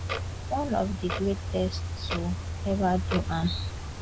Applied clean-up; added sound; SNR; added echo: none; Clock; 2 dB; none.